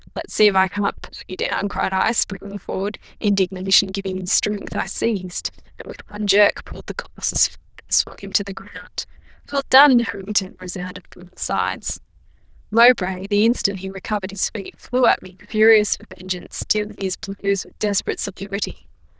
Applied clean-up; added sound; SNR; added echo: neural diffusion model UNIVERSE++.